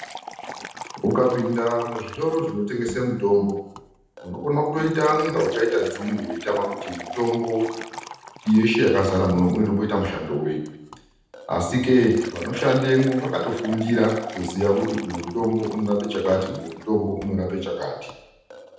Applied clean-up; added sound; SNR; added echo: none; Liquid; 15 dB; reverberation time 0.9 s.